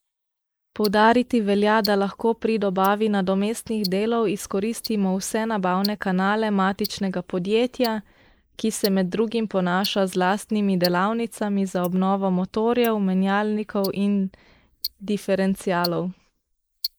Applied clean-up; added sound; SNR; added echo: neural mask model Resemble Enhance denoiser.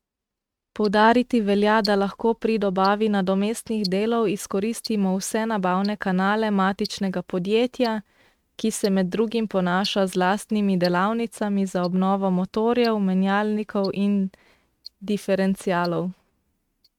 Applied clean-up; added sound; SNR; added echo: neural mask model RNNoise.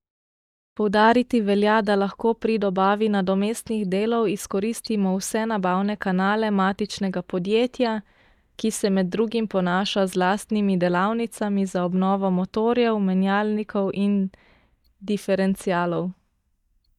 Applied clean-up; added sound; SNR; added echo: neural mask model DeepFilterNet 3.